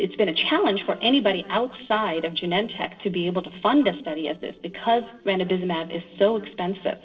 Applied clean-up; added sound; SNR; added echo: neural separator model SepFormer DNS4.